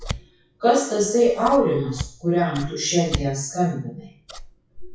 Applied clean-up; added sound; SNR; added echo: classical method WPE with log-MMSE.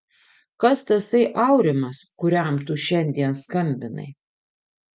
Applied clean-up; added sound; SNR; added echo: none; none; none; none.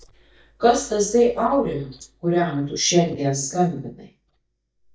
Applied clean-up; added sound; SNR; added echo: neural mask model DeepFilterNet 3.